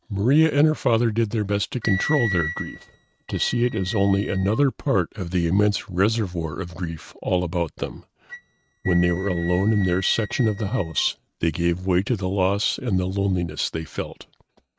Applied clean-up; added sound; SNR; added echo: neural mask model RNNoise.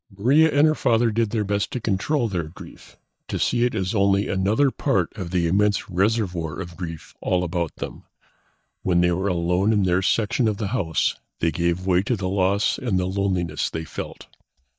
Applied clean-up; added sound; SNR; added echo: neural mask model DeepFilterNet 3.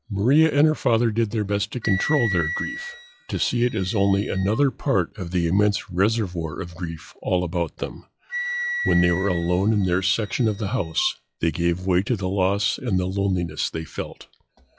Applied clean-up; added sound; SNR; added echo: classical method log-MMSE.